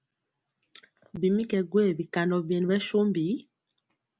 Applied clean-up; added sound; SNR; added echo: none; none; none; none.